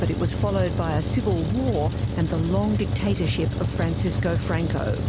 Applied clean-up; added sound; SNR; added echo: none; Truck; -1 dB; none.